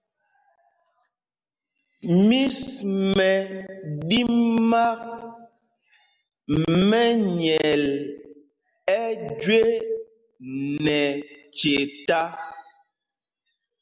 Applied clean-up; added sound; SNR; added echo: none; none; none; none.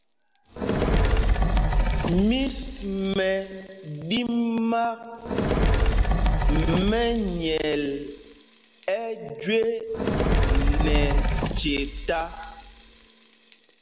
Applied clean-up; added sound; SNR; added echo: none; Fire; -3 dB; none.